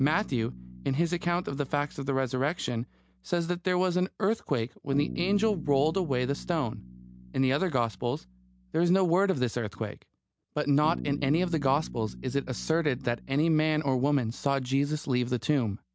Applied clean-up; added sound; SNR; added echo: none; Bass guitar; 16 dB; none.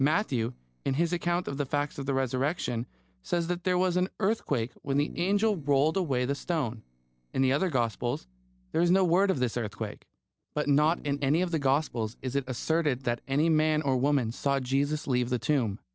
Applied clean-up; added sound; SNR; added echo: neural separator model SepFormer DNS4.